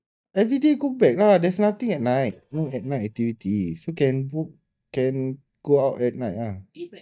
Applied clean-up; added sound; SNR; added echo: neural mask model DeepFilterNet 3.